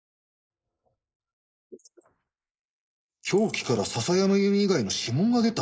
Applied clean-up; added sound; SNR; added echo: neural mask model Resemble Enhance denoiser.